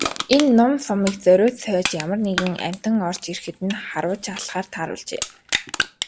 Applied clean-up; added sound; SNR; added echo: none; Crushing; 9 dB; none.